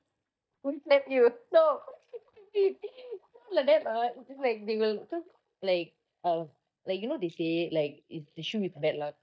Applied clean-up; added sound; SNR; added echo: neural mask model DeepFilterNet 3.